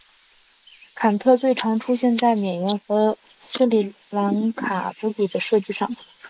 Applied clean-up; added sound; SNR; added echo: neural mask model Resemble Enhance denoiser.